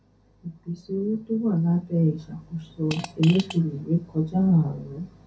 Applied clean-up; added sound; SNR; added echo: none; Fart; 12 dB; reverberation time 0.3 s.